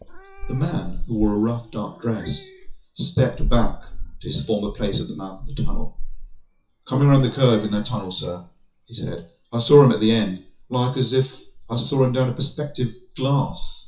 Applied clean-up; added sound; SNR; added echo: classical method WPE with log-MMSE.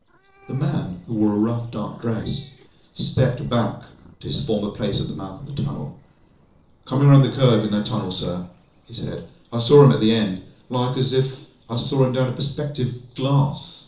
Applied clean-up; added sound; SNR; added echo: neural separator model SepFormer DNS4.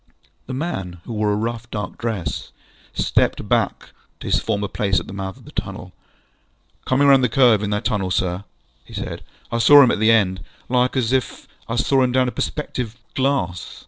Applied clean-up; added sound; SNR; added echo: none; none; none; none.